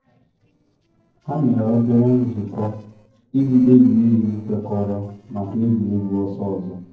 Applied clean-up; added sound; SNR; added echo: neural separator model SepFormer DNS4.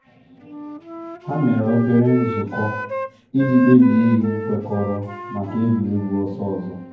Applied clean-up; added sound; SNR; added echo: none; Wind instrument, woodwind instrument; 11 dB; reverberation time 0.9 s.